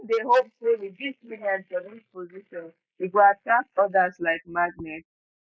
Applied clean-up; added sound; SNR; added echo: neural mask model Resemble Enhance denoiser.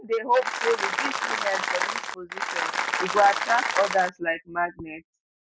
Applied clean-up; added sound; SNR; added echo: none; Applause; 1 dB; none.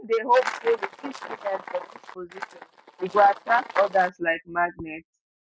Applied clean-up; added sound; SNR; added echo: neural mask model RNNoise.